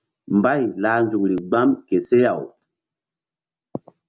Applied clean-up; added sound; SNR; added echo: none; none; none; none.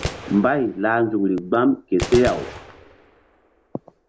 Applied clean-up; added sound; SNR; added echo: none; Gunshot, gunfire; 12 dB; none.